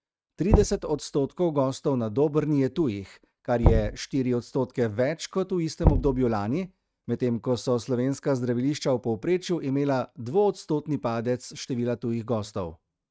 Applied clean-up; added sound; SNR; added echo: neural mask model RNNoise.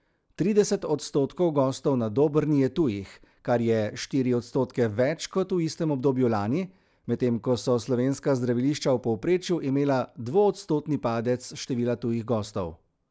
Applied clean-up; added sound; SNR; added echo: none; none; none; none.